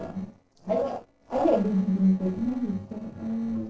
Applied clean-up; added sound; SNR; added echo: neural separator model SepFormer DNS4.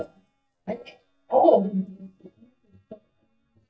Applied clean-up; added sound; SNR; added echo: neural mask model DeepFilterNet 3.